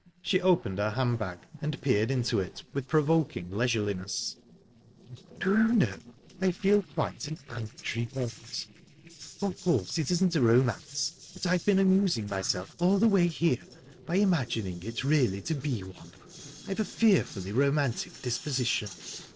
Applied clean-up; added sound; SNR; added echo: neural separator model SepFormer DNS4.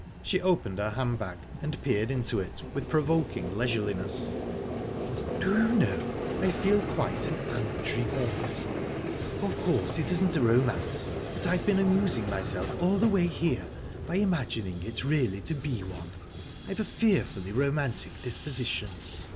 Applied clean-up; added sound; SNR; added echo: none; Vehicle; 5 dB; none.